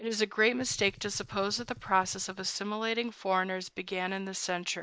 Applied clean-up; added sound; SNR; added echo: neural mask model DeepFilterNet 3.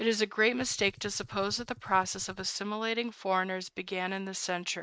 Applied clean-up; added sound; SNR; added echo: neural mask model RNNoise.